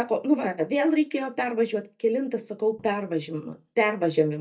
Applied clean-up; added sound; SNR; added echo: neural mask model DeepFilterNet 3.